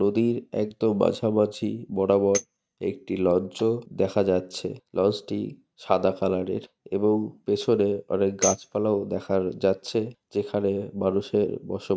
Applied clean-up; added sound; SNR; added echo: neural mask model RNNoise.